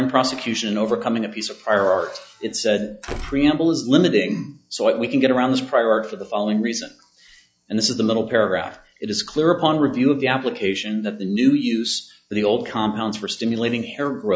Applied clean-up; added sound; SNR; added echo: classical method log-MMSE.